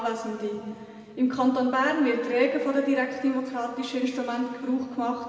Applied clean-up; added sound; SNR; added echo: none; none; none; reverberation time 2.1 s.